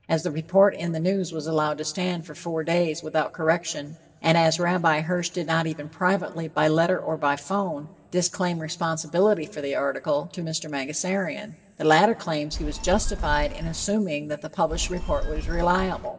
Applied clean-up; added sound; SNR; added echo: none; Telephone; 5 dB; reverberation time 0.3 s.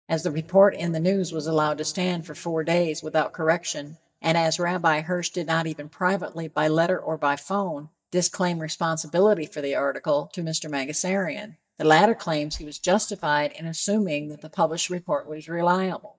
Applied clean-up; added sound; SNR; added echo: neural mask model DeepFilterNet 3.